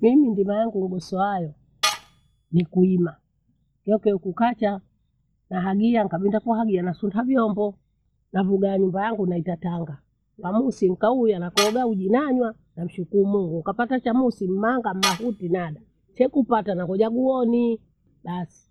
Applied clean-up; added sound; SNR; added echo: none; Tools; 11 dB; none.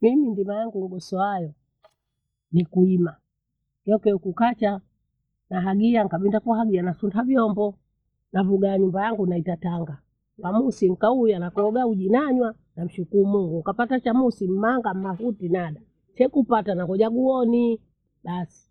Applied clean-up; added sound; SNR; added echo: neural mask model DeepFilterNet 3.